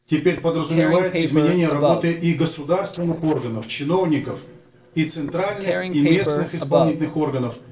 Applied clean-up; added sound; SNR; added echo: neural separator model SepFormer DNS4.